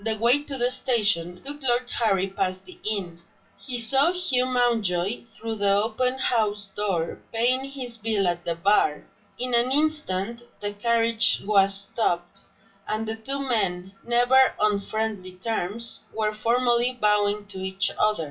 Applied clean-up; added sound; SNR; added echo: classical method WPE with log-MMSE.